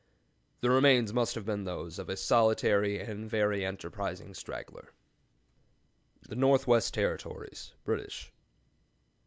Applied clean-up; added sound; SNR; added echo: none; none; none; none.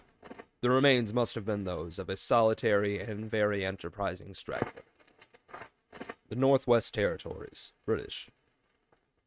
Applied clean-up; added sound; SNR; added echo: neural mask model RNNoise.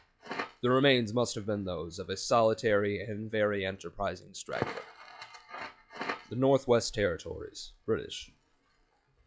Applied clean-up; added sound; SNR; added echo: classical method log-MMSE.